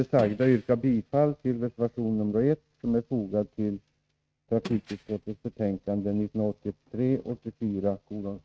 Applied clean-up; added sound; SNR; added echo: neural mask model RNNoise.